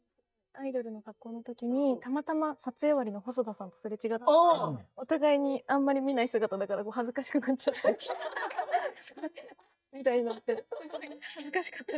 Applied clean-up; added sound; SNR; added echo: neural mask model DeepFilterNet 3.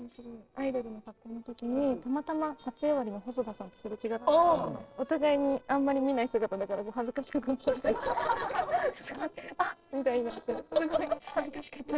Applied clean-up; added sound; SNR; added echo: neural separator model SepFormer DNS4.